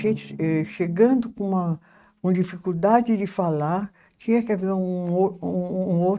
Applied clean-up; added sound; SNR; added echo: neural mask model RNNoise.